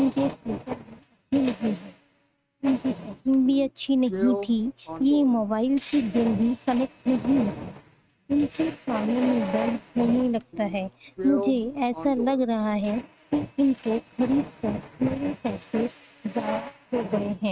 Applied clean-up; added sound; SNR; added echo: neural mask model RNNoise.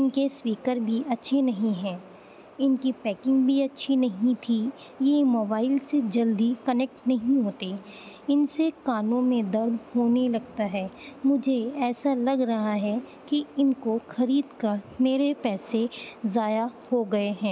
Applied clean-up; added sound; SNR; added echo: none; none; none; none.